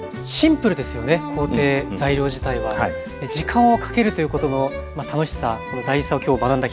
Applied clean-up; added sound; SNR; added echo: none; none; none; none.